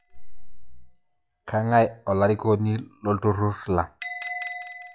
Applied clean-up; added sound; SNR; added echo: classical method log-MMSE.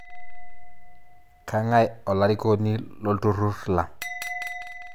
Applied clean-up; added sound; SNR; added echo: none; Bell; 15 dB; none.